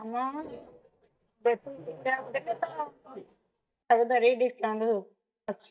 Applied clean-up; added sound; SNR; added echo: neural mask model DeepFilterNet 3.